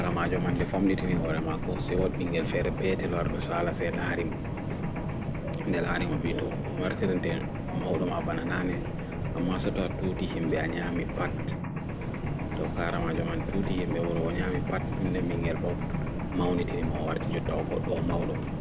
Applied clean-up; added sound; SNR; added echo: none; Subway, metro, underground + Mechanisms; 0 dB; none.